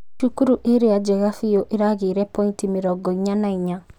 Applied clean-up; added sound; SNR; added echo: none; none; none; none.